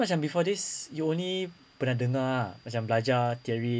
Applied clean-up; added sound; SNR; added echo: none; none; none; none.